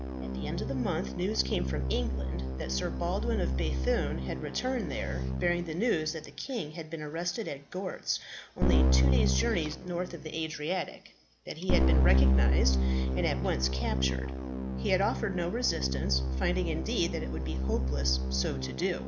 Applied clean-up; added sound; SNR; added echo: none; Keyboard (musical); -3 dB; none.